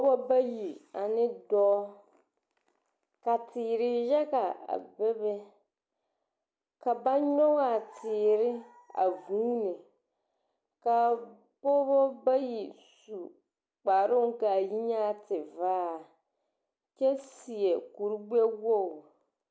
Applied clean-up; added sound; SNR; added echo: none; none; none; none.